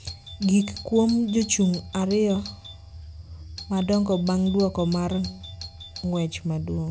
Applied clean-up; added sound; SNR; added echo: none; Doorbell; 15 dB; none.